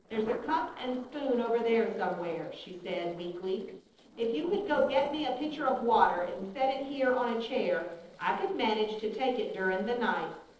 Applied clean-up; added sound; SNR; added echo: neural separator model SepFormer DNS4.